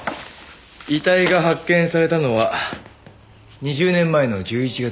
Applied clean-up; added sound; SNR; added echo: none; none; none; none.